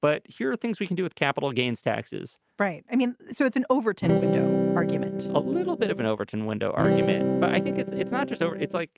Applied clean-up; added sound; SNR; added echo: neural mask model RNNoise.